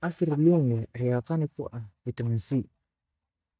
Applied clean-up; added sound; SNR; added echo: neural mask model DeepFilterNet 3.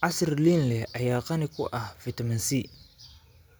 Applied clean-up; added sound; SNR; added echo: none; none; none; none.